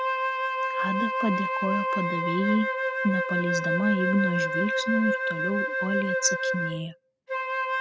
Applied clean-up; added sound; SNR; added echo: none; Wind instrument, woodwind instrument; -1 dB; none.